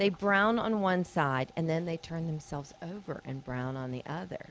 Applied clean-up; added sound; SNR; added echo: none; none; none; none.